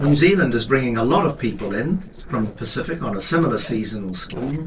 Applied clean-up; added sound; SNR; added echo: neural separator model SepFormer DNS4.